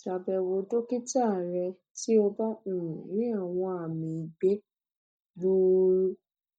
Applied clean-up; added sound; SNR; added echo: neural mask model DeepFilterNet 3.